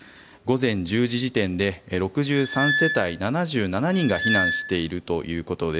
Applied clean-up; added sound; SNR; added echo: none; Squeak; 2 dB; none.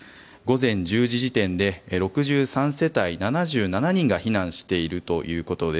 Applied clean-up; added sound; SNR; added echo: none; none; none; none.